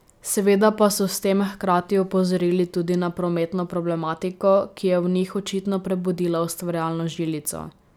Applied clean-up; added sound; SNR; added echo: none; none; none; none.